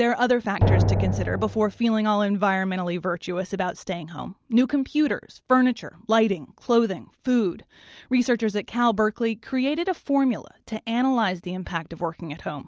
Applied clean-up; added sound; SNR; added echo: none; Drum; -1 dB; none.